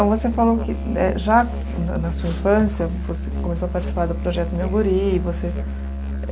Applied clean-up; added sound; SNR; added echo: none; Musical instrument; 4 dB; none.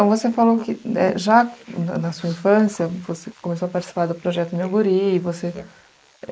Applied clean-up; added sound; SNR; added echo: neural mask model Resemble Enhance denoiser.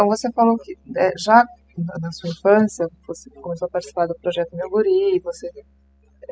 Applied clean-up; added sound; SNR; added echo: classical method spectral subtraction.